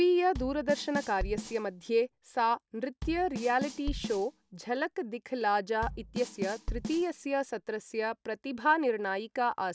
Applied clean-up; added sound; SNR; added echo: none; Bass drum / Snare drum / Drum kit; 9 dB; none.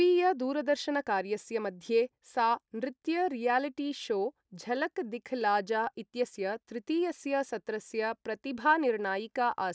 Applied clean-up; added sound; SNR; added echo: none; none; none; none.